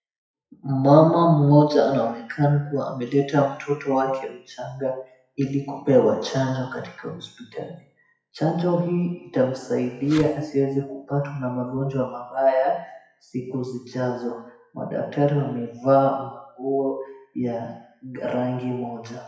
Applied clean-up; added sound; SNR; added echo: classical method WPE with log-MMSE.